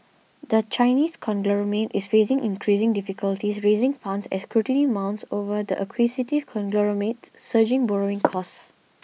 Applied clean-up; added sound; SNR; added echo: none; none; none; none.